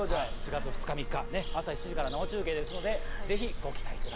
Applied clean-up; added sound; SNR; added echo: none; Bird vocalization, bird call, bird song; -2 dB; none.